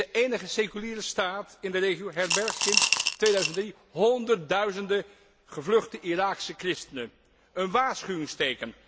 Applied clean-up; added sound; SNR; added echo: none; Coin (dropping) / Glass; -1 dB; none.